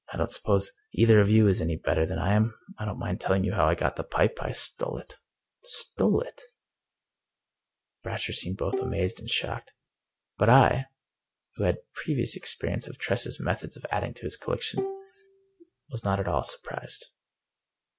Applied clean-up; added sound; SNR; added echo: none; Bowed string instrument; 9 dB; none.